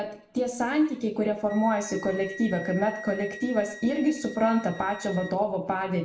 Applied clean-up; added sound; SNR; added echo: none; Wind instrument, woodwind instrument; 17 dB; reverberation time 0.5 s.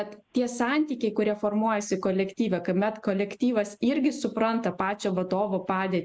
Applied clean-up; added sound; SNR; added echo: none; none; none; none.